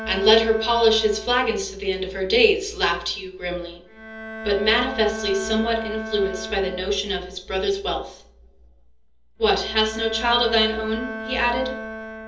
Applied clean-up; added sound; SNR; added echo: none; Bowed string instrument; 12 dB; reverberation time 0.7 s.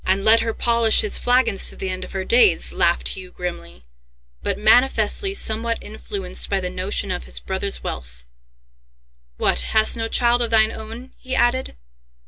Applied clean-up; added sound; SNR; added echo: none; none; none; none.